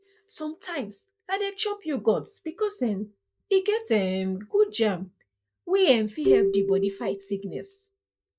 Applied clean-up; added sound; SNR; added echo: neural mask model DeepFilterNet 3.